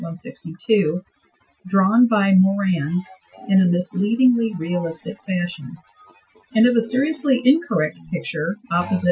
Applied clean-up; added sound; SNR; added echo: classical method Wiener filter.